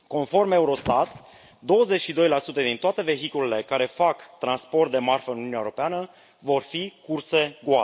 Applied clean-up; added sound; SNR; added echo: none; none; none; none.